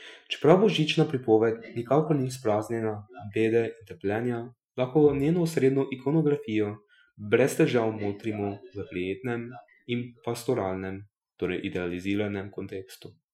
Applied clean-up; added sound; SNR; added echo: classical method Wiener filter.